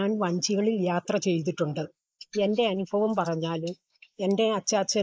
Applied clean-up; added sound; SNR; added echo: neural mask model Resemble Enhance denoiser.